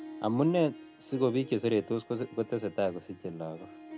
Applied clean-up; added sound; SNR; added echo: none; Harp; 17 dB; none.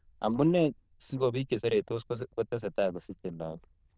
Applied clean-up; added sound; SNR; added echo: neural diffusion model UNIVERSE++.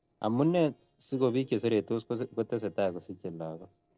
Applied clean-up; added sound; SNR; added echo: neural separator model SepFormer DNS4.